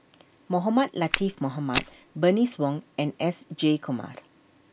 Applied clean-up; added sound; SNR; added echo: none; Walk, footsteps; 4 dB; none.